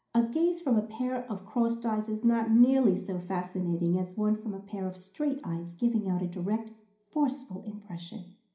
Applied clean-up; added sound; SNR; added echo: none; none; none; reverberation time 0.5 s.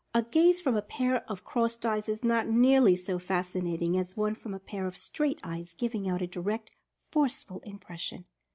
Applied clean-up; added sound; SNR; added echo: none; none; none; none.